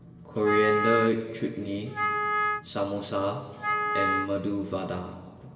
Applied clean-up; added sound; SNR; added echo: none; Wind instrument, woodwind instrument; 1 dB; reverberation time 1.8 s.